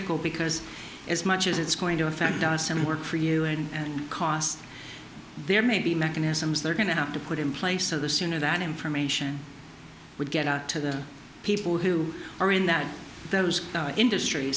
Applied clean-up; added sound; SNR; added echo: none; none; none; none.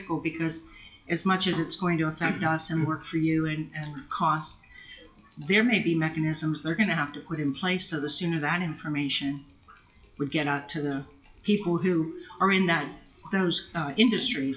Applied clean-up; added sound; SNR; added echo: classical method WPE with log-MMSE.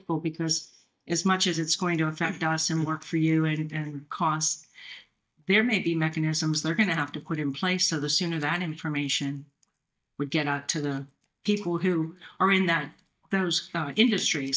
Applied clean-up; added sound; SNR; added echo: neural mask model DeepFilterNet 3.